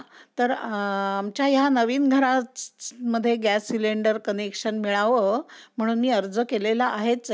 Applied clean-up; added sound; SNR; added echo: none; none; none; none.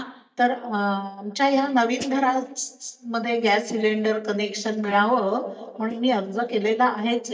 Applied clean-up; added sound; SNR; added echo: neural mask model DeepFilterNet 3.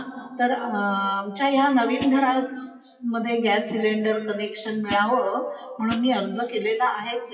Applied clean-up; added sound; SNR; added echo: classical method WPE with log-MMSE.